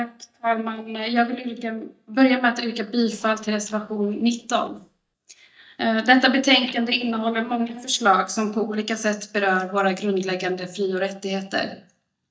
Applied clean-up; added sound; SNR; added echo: neural mask model DeepFilterNet 3.